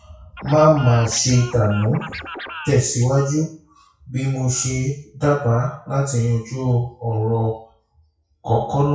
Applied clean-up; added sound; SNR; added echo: classical method WPE with log-MMSE.